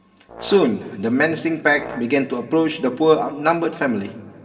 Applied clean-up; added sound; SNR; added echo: none; Brass instrument; 19 dB; reverberation time 2.0 s.